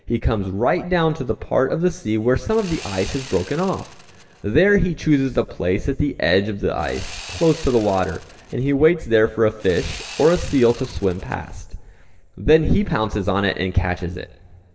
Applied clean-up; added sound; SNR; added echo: none; Sawing; 17 dB; reverberation time 2.0 s.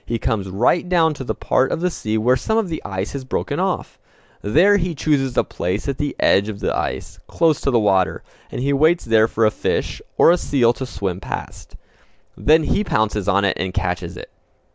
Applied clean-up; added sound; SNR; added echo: none; none; none; none.